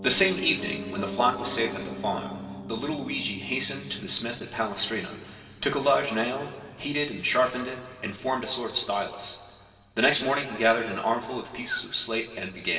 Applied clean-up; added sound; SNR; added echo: none; Piano; 13 dB; reverberation time 2.2 s.